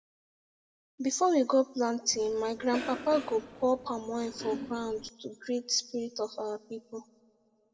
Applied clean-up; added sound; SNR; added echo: none; Cough; 11 dB; reverberation time 1.1 s.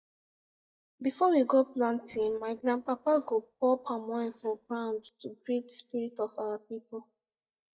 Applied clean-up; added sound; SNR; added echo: neural mask model DeepFilterNet 3.